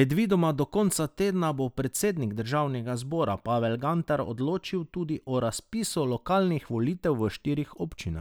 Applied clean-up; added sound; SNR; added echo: none; none; none; none.